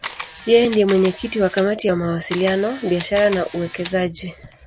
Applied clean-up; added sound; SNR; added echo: none; Camera; 15 dB; none.